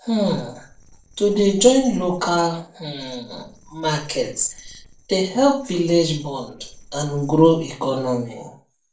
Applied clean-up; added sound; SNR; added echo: neural separator model SepFormer DNS4.